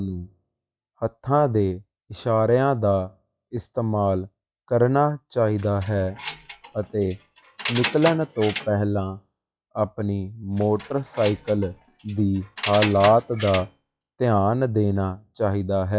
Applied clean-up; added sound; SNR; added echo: classical method log-MMSE.